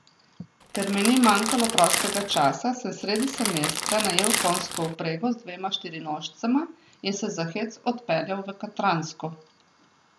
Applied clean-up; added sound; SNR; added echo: none; Crackle; 1 dB; none.